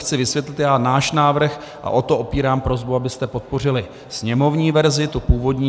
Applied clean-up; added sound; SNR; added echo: none; none; none; none.